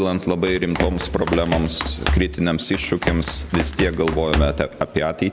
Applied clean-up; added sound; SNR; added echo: none; Run; 3 dB; none.